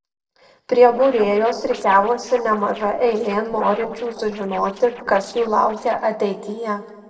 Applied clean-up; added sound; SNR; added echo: neural separator model SepFormer DNS4.